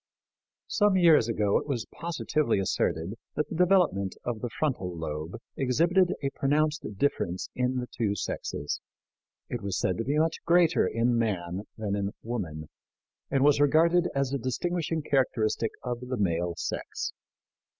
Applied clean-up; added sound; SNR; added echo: none; none; none; none.